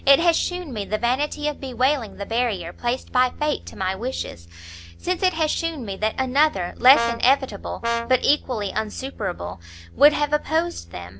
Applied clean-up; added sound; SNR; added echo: none; Brass instrument; 2 dB; none.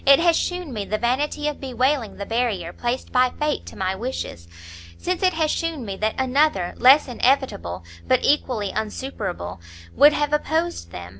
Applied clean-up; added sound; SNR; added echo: none; none; none; none.